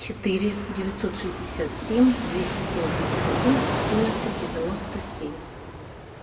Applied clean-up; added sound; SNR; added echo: none; Fixed-wing aircraft, airplane; 2 dB; reverberation time 0.7 s.